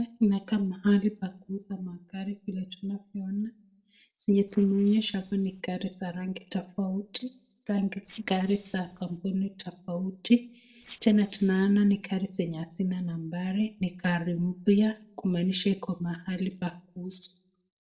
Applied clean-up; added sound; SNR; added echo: neural separator model SepFormer DNS4.